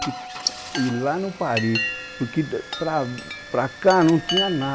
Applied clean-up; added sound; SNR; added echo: none; Chime + Engine starting / Car; 7 dB; none.